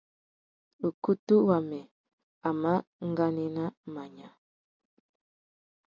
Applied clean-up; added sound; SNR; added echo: none; none; none; none.